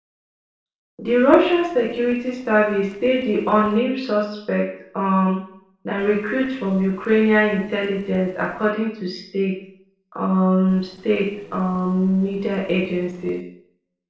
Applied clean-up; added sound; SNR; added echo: neural separator model SepFormer DNS4.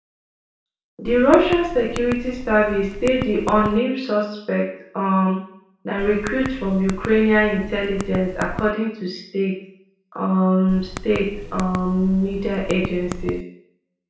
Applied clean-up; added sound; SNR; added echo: none; Typing; 11 dB; reverberation time 0.5 s.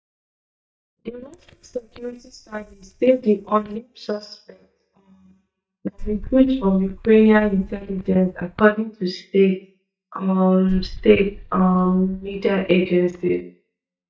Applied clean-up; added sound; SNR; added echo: neural mask model DeepFilterNet 3.